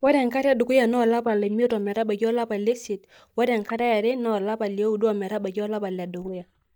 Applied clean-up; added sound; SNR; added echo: neural mask model DeepFilterNet 3.